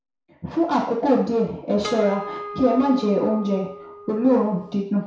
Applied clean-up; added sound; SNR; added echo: none; Harp; 13 dB; reverberation time 0.6 s.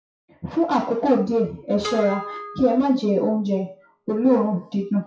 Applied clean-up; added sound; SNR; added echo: classical method WPE with log-MMSE.